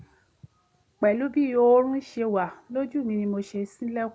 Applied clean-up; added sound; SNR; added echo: none; none; none; none.